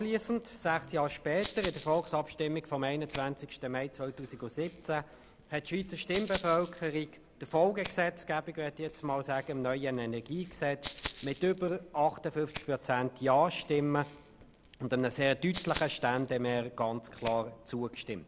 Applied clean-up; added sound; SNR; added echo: none; Rattle (instrument); -1 dB; none.